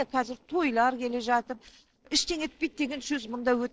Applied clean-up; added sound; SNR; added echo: neural separator model SepFormer DNS4.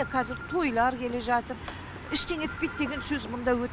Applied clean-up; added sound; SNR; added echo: none; Drum kit + Run; 19 dB; none.